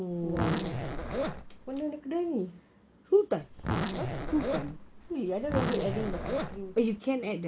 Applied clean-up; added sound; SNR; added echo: none; Zipper (clothing); 1 dB; none.